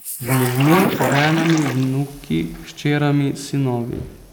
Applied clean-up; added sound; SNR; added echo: neural mask model Resemble Enhance denoiser.